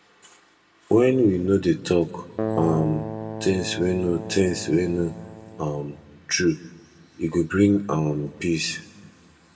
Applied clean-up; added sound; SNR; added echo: none; Keyboard (musical); 8 dB; reverberation time 1.1 s.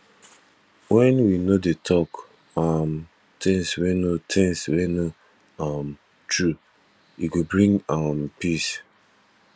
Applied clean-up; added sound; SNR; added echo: none; none; none; none.